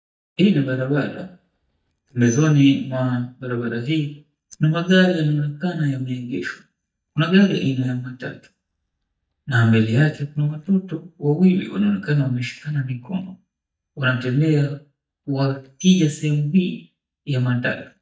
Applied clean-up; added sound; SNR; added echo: neural mask model DeepFilterNet 3.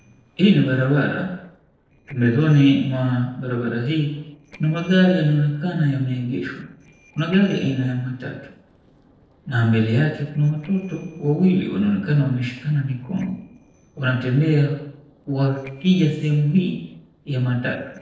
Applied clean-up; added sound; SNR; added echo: neural separator model SepFormer DNS4.